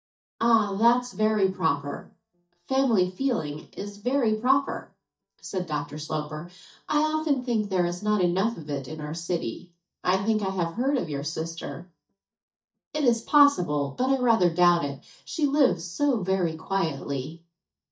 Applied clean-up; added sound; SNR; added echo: neural mask model DeepFilterNet 3.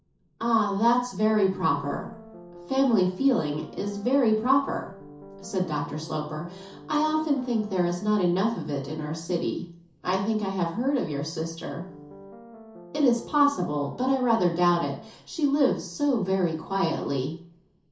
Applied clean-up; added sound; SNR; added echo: none; Piano; 18 dB; reverberation time 0.9 s.